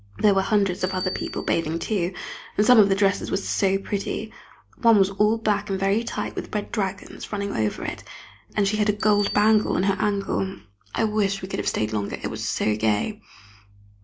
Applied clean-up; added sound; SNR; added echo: none; Bicycle bell; 19 dB; none.